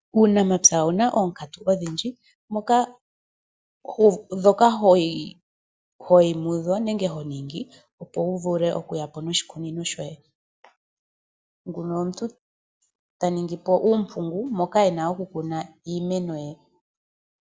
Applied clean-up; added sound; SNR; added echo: none; none; none; none.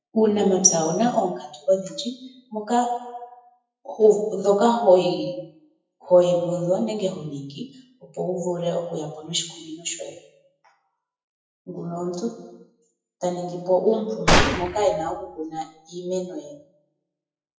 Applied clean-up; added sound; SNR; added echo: classical method WPE with log-MMSE.